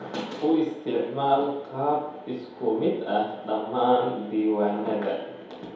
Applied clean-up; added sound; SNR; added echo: none; none; none; reverberation time 2.0 s.